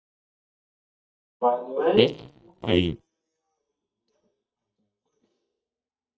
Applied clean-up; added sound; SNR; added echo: neural mask model DeepFilterNet 3.